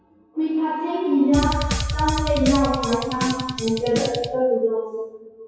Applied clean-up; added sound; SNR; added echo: classical method WPE with log-MMSE.